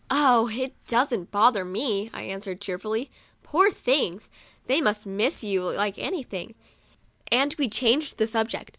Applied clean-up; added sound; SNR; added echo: none; none; none; none.